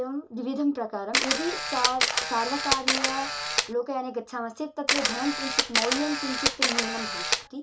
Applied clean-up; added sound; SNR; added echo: none; Camera; -4 dB; reverberation time 0.2 s.